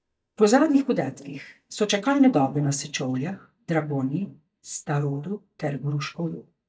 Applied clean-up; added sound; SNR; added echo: neural mask model DeepFilterNet 3.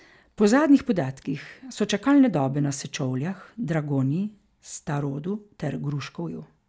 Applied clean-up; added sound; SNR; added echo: none; none; none; none.